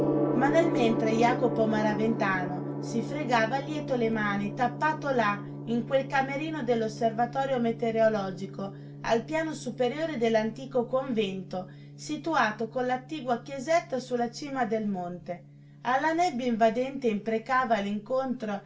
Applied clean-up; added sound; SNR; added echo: none; Gong; 7 dB; reverberation time 0.2 s.